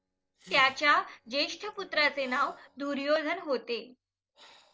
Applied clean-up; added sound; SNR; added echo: neural separator model SepFormer DNS4.